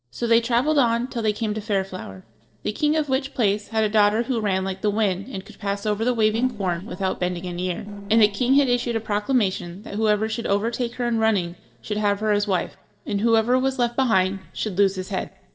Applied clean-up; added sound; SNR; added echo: neural separator model SepFormer DNS4.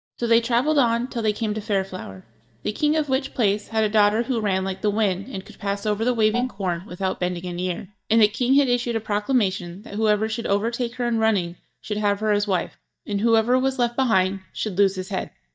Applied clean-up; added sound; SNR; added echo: neural mask model DeepFilterNet 3.